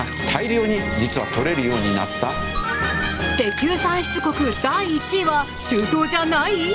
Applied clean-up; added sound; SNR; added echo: none; Chewing, mastication; 14 dB; none.